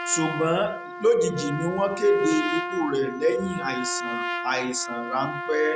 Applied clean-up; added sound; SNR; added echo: none; Trumpet; 7 dB; none.